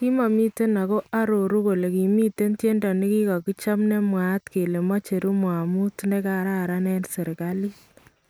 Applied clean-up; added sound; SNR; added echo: none; none; none; none.